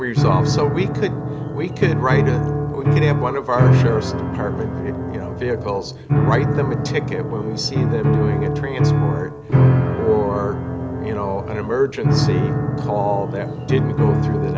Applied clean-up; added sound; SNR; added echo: none; Piano; -5 dB; none.